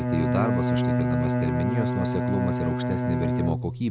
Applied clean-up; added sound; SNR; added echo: none; Bowed string instrument; -4 dB; none.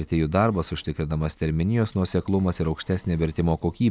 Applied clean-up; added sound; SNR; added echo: none; none; none; none.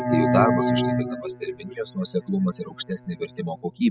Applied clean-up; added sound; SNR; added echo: classical method spectral subtraction.